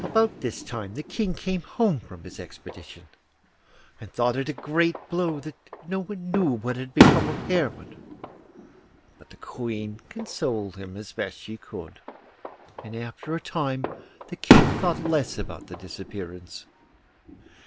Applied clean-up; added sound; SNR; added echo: none; Fireworks; -1 dB; none.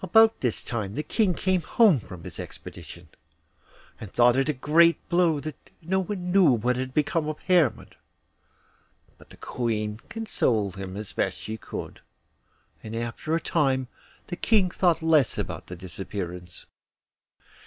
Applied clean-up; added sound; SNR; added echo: none; none; none; none.